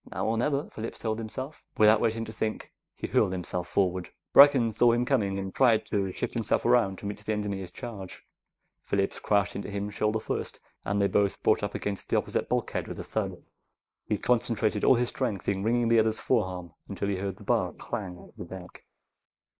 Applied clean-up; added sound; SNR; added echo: neural mask model Resemble Enhance denoiser.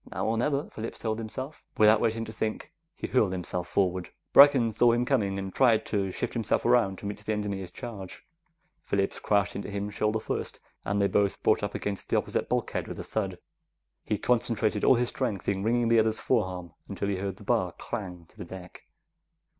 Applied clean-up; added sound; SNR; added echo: none; none; none; none.